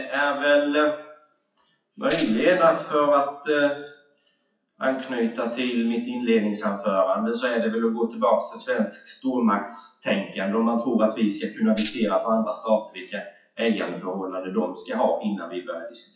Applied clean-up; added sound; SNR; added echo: classical method WPE with log-MMSE.